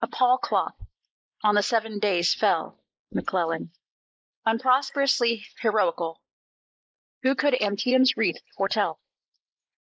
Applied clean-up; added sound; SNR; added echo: neural mask model Resemble Enhance denoiser.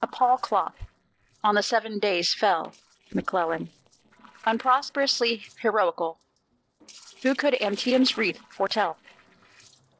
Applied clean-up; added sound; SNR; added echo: neural separator model SepFormer DNS4.